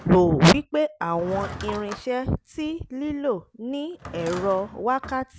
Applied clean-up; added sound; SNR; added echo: none; Drawer open or close / Wood; 16 dB; none.